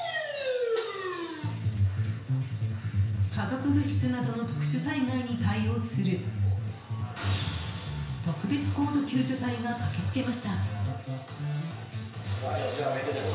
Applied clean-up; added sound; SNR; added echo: none; none; none; reverberation time 0.5 s.